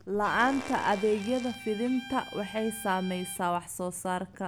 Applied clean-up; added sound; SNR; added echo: none; Bowed string instrument + Fart; 14 dB; none.